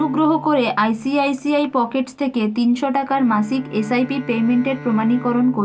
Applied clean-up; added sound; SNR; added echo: none; Bowed string instrument; 18 dB; none.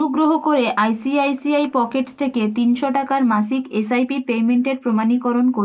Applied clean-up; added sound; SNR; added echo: neural mask model Resemble Enhance denoiser.